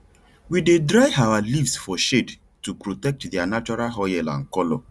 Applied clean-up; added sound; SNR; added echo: none; none; none; none.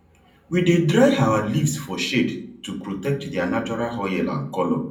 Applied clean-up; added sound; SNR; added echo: none; none; none; reverberation time 0.6 s.